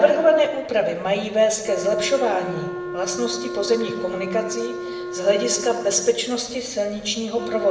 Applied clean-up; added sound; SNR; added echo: none; Wind instrument, woodwind instrument; 10 dB; reverberation time 1.1 s.